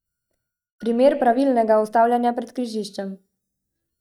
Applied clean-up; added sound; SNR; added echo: neural mask model DeepFilterNet 3.